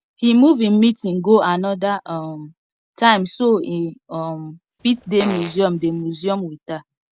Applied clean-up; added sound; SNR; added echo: none; Fart; 12 dB; none.